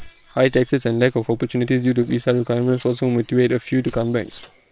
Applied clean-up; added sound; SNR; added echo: neural separator model SepFormer WHAM!.